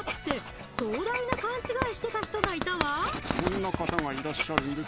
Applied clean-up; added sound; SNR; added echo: none; Writing; 2 dB; none.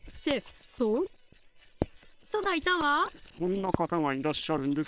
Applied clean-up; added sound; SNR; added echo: neural separator model SepFormer WHAM!.